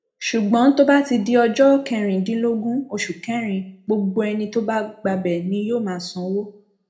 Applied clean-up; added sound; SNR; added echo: none; none; none; reverberation time 0.3 s.